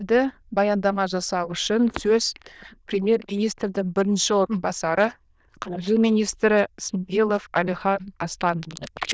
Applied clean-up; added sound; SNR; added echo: neural diffusion model UNIVERSE++.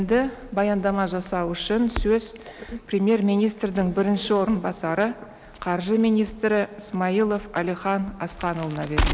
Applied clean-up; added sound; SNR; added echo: none; Crackle; 11 dB; none.